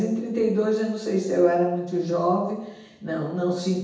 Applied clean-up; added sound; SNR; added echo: none; none; none; reverberation time 0.9 s.